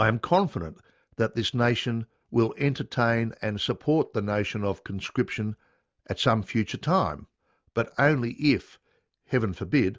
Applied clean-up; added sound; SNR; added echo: none; none; none; none.